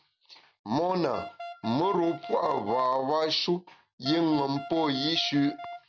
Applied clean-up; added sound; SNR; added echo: none; Wind instrument, woodwind instrument; 12 dB; none.